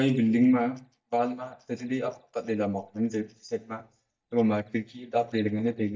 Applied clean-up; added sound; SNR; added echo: neural mask model DeepFilterNet 3.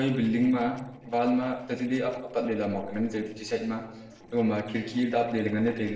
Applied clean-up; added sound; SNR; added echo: neural separator model SepFormer DNS4.